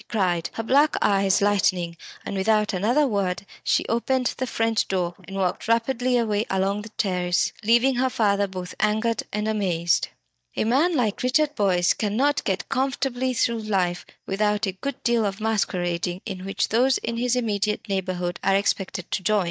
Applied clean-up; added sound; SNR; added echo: neural mask model DeepFilterNet 3.